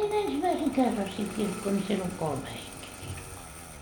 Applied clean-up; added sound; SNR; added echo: none; Engine starting; 13 dB; none.